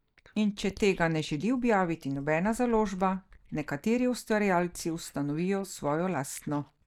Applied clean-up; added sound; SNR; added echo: neural mask model DeepFilterNet 3.